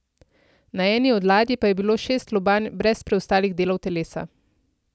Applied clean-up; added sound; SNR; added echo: none; none; none; none.